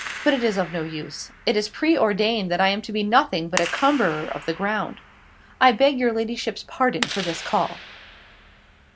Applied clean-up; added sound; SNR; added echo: none; Clapping; 13 dB; none.